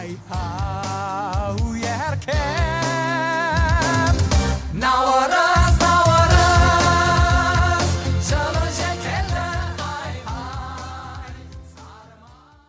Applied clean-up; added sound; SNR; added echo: none; none; none; none.